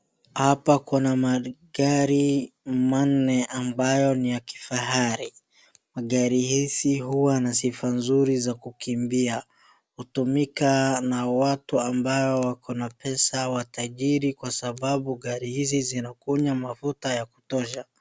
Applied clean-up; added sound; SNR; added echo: none; none; none; none.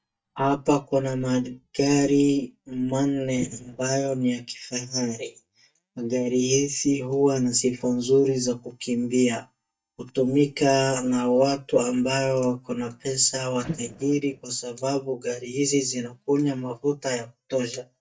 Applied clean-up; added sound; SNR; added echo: neural mask model DeepFilterNet 3.